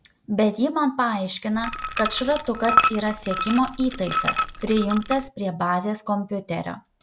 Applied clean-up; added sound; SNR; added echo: none; Liquid; 1 dB; none.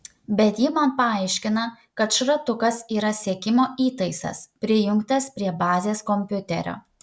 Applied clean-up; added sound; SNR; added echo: none; none; none; none.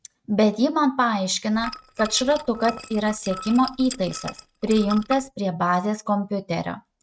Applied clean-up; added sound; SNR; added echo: neural mask model RNNoise.